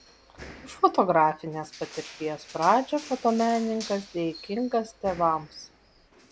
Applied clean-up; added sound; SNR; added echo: none; Crushing; 19 dB; none.